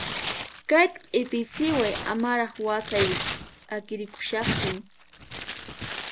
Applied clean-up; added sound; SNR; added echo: none; Tearing; 4 dB; none.